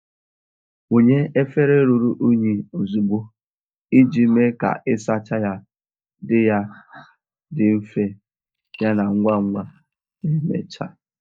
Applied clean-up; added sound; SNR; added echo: neural mask model DeepFilterNet 3.